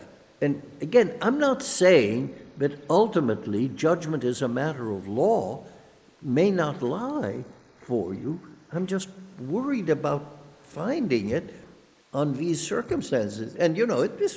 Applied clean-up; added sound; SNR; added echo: neural mask model Resemble Enhance denoiser.